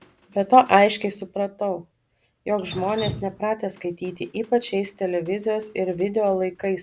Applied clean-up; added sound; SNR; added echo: none; Drip; 18 dB; none.